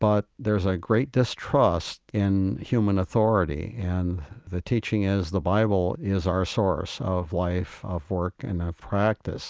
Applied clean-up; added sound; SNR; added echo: none; none; none; none.